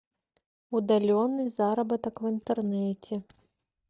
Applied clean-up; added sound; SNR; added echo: neural mask model DeepFilterNet 3.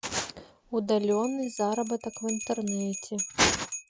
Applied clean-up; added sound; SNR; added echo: classical method Wiener filter.